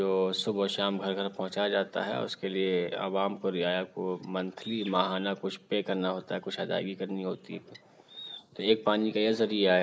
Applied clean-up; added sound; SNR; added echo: neural mask model Resemble Enhance denoiser.